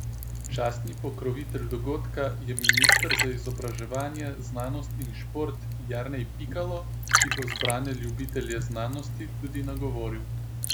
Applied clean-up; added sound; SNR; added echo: none; Liquid; -5 dB; none.